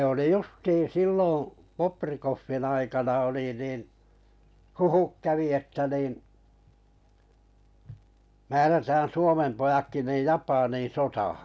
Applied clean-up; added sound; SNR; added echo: none; none; none; none.